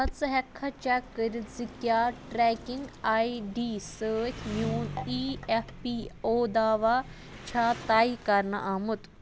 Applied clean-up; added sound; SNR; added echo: none; Engine + Sink (filling or washing); 13 dB; none.